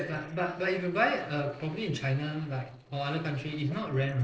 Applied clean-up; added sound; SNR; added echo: neural separator model SepFormer DNS4.